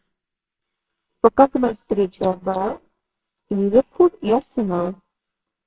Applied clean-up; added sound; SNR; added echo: neural separator model SepFormer WHAMR!.